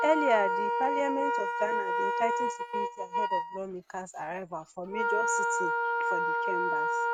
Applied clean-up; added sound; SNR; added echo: neural mask model RNNoise.